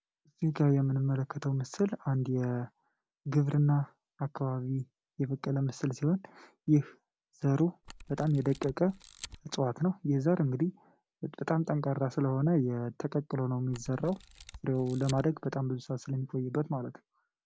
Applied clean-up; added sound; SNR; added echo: none; Camera; 19 dB; none.